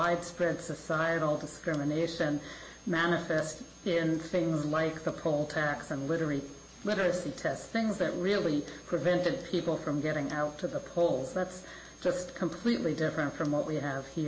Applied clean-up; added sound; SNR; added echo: none; none; none; none.